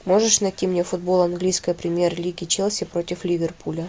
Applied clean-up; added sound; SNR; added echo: none; none; none; none.